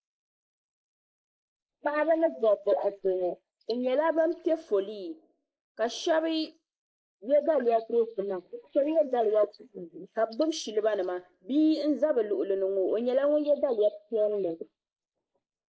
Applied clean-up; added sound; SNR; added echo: neural mask model Resemble Enhance denoiser.